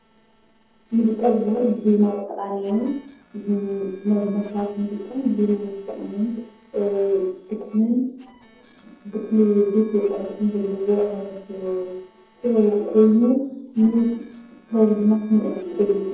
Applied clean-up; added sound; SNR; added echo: neural separator model SepFormer DNS4.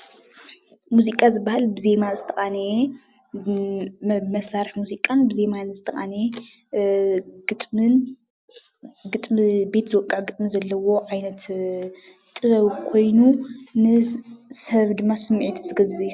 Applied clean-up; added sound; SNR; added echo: none; none; none; none.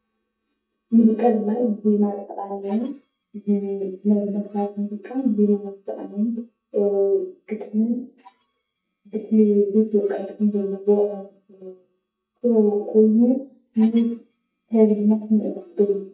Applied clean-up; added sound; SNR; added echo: neural mask model DeepFilterNet 3.